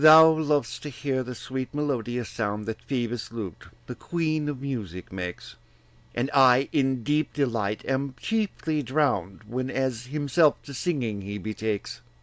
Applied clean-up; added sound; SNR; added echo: none; none; none; none.